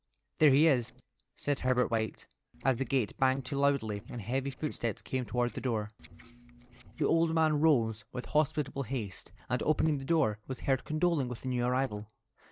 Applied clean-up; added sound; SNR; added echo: neural separator model SepFormer DNS4.